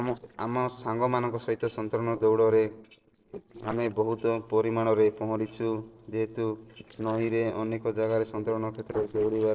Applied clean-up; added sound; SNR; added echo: neural separator model SepFormer DNS4.